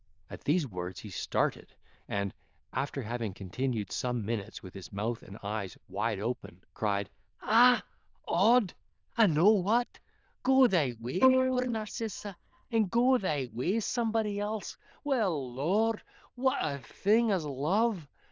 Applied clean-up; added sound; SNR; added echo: neural diffusion model UNIVERSE++.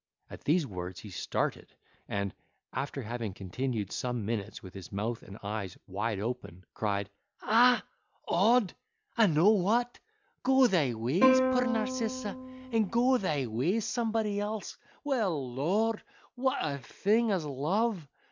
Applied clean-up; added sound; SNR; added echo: none; Plucked string instrument; 0 dB; none.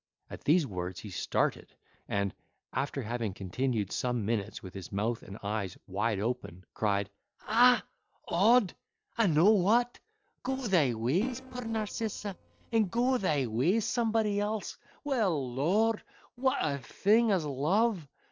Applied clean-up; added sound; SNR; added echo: neural separator model SepFormer DNS4.